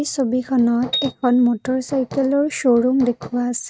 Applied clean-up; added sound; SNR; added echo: neural mask model RNNoise.